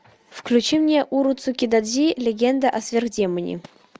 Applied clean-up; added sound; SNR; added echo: none; none; none; none.